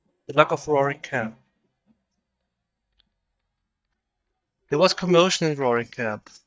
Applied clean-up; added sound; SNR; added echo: neural mask model DeepFilterNet 3.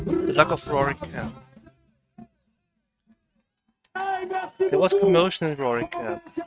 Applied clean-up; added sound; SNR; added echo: neural mask model RNNoise.